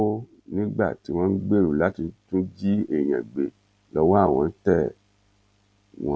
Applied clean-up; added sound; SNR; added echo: none; none; none; none.